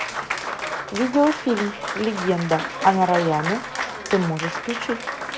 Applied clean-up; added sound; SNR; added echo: none; Applause; 6 dB; none.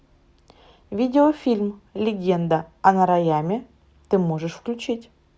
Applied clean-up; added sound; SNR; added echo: none; none; none; none.